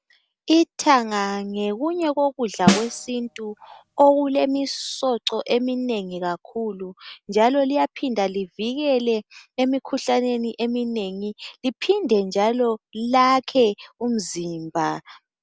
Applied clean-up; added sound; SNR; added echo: none; Snare drum; 4 dB; none.